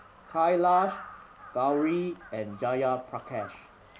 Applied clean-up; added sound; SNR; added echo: none; Crow; 17 dB; none.